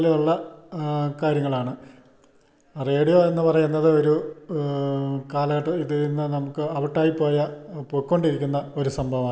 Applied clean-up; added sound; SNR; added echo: none; none; none; none.